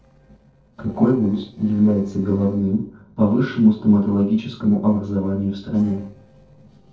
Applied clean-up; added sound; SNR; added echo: neural separator model SepFormer DNS4.